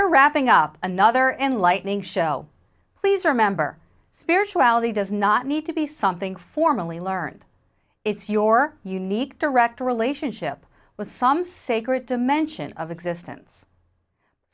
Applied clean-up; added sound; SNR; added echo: none; none; none; none.